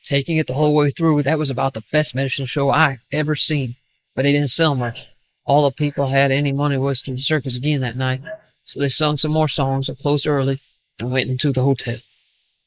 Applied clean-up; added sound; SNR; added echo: neural mask model Resemble Enhance denoiser.